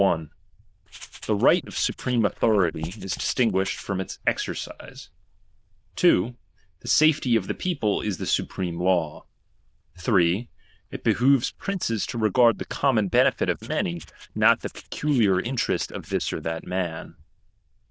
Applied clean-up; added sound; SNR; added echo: neural diffusion model UNIVERSE++.